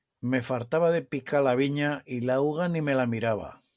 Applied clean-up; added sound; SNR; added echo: none; none; none; none.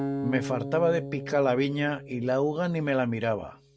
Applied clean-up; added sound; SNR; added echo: none; Acoustic guitar; 9 dB; none.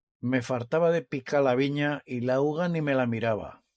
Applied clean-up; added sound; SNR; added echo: neural mask model Resemble Enhance denoiser.